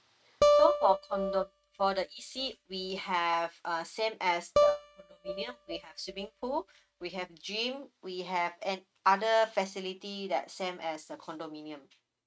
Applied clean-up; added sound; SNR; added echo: neural mask model RNNoise.